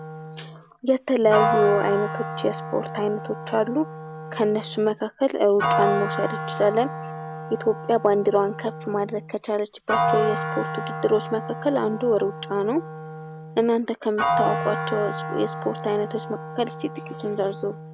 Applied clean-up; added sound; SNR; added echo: none; Wind instrument, woodwind instrument + Piano; 5 dB; none.